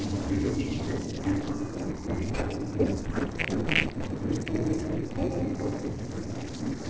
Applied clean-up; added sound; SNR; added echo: neural separator model SepFormer DNS4.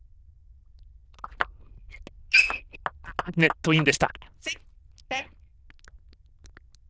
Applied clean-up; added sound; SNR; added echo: neural diffusion model UNIVERSE++.